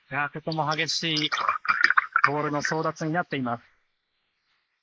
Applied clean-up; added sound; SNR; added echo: neural mask model Resemble Enhance denoiser.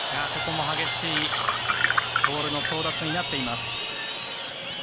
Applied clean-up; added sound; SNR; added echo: none; Glass; 2 dB; none.